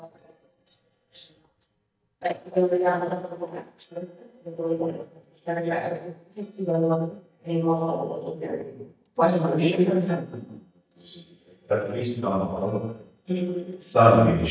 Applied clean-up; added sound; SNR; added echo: neural mask model DeepFilterNet 3.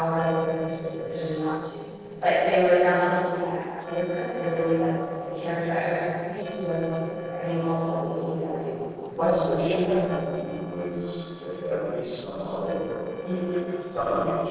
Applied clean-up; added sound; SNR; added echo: neural separator model SepFormer DNS4.